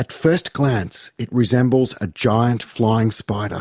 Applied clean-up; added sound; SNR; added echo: none; none; none; none.